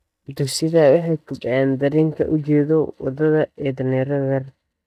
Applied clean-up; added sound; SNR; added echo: neural mask model DeepFilterNet 3.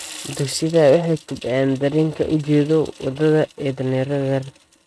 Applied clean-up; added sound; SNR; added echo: neural mask model RNNoise.